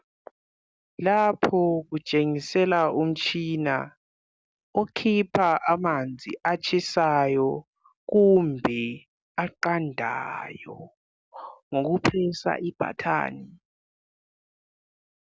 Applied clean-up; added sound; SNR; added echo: none; none; none; none.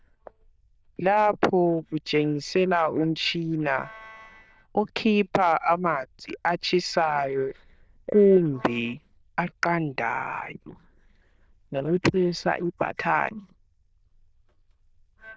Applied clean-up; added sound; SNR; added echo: neural diffusion model UNIVERSE++.